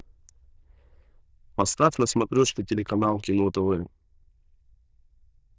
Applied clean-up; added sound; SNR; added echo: neural diffusion model UNIVERSE++.